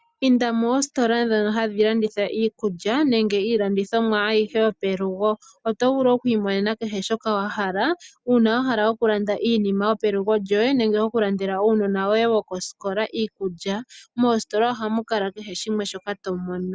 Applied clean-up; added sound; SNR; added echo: none; none; none; none.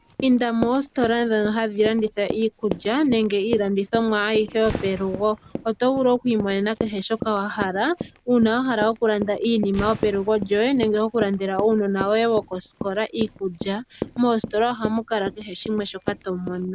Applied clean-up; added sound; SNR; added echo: none; Run + Fireworks; 12 dB; none.